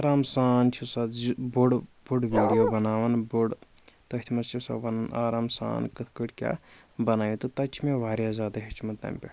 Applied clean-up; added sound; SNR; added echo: none; Bark; -3 dB; none.